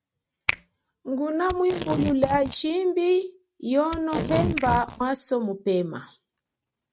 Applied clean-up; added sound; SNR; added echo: neural mask model RNNoise.